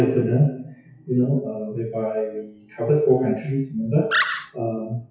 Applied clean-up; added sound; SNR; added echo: classical method WPE with log-MMSE.